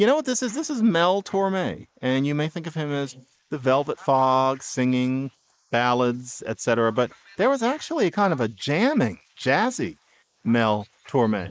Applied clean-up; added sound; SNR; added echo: neural mask model Resemble Enhance denoiser.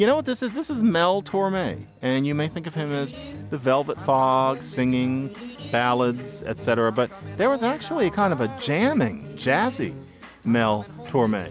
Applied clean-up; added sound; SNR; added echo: none; none; none; none.